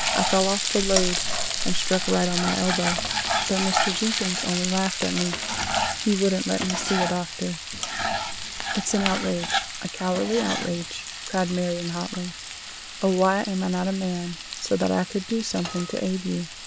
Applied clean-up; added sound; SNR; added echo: none; Frying (food); 2 dB; none.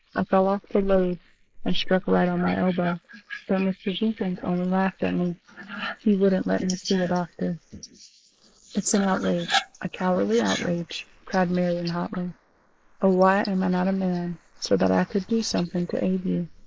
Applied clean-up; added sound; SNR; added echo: neural mask model Resemble Enhance denoiser.